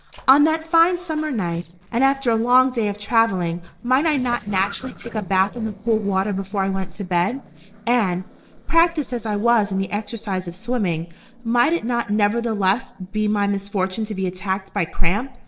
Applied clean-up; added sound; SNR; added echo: neural separator model SepFormer DNS4.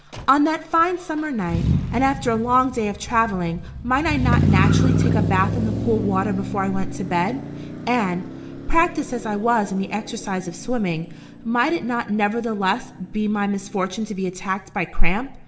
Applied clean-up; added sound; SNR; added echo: none; Motor vehicle (road); 4 dB; reverberation time 0.6 s.